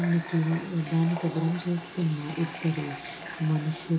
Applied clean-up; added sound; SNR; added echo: none; Water tap, faucet; 13 dB; reverberation time 0.2 s.